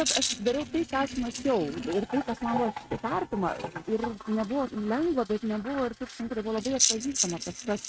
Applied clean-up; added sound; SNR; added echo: neural mask model RNNoise.